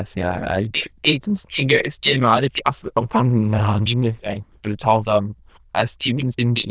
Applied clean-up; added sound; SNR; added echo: neural diffusion model UNIVERSE++.